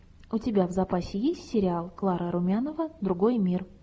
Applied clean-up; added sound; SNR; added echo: none; none; none; none.